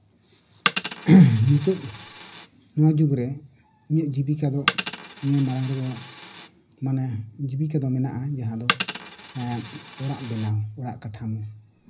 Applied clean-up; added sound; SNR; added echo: none; Coin (dropping); 11 dB; reverberation time 0.5 s.